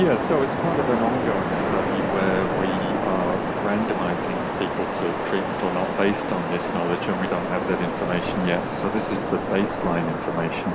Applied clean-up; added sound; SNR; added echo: none; Waves, surf; 0 dB; none.